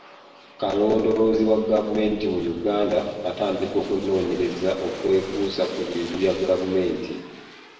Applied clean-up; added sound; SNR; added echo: none; Aircraft; 17 dB; reverberation time 1.1 s.